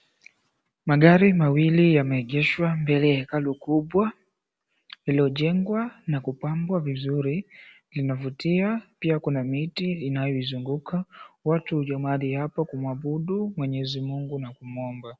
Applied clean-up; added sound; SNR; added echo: none; none; none; none.